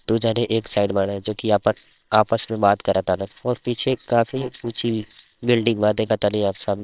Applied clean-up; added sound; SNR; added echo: neural separator model SepFormer WHAMR!.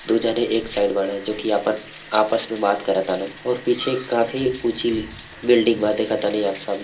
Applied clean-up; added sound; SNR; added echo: none; Bathtub (filling or washing); 18 dB; reverberation time 0.2 s.